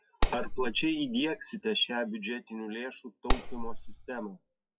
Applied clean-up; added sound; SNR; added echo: classical method WPE with log-MMSE.